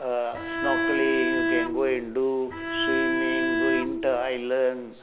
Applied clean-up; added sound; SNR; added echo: none; Bowed string instrument; -1 dB; none.